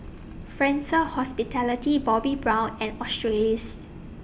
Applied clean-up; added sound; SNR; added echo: none; none; none; none.